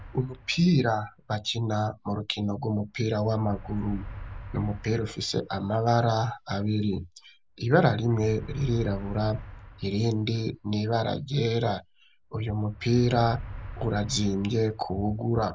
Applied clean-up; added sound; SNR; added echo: none; Motor vehicle (road); 16 dB; none.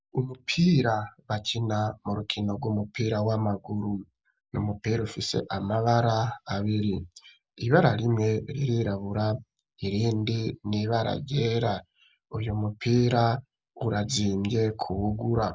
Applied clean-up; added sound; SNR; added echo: none; none; none; none.